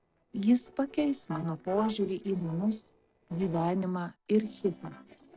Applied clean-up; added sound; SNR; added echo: neural separator model SepFormer DNS4.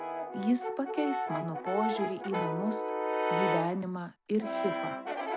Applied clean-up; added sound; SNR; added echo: none; Brass instrument; 0 dB; none.